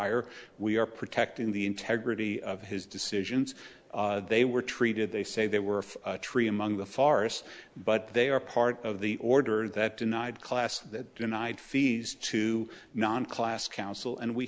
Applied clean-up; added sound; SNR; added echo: none; none; none; none.